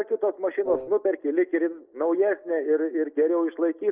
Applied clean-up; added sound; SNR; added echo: neural separator model SepFormer DNS4.